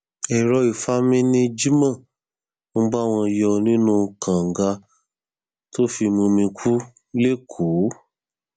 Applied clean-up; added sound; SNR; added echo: none; none; none; none.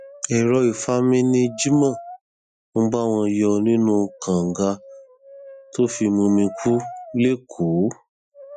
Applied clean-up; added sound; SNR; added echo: classical method Wiener filter.